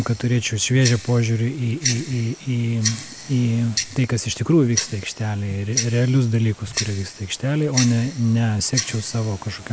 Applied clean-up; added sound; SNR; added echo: none; Tick-tock; 10 dB; none.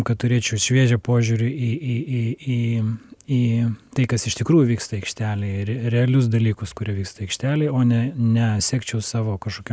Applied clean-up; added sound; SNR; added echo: none; none; none; none.